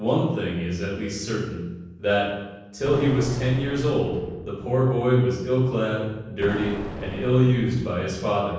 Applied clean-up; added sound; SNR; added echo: none; Explosion; 12 dB; reverberation time 1.1 s.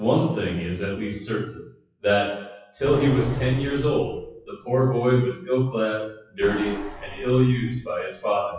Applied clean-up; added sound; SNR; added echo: classical method WPE with log-MMSE.